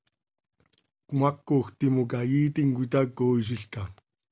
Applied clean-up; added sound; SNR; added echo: none; none; none; none.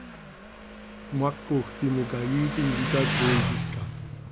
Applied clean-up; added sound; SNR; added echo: none; Motorcycle; 2 dB; none.